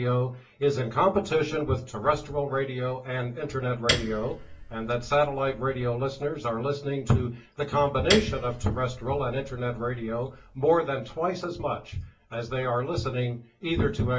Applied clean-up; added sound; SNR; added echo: none; Piano; 8 dB; reverberation time 0.2 s.